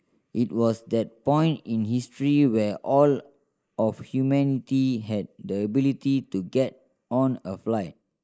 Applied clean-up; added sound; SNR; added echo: neural mask model Resemble Enhance denoiser.